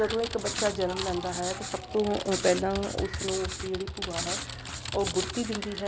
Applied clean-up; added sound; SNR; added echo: none; Writing + Typing; 5 dB; none.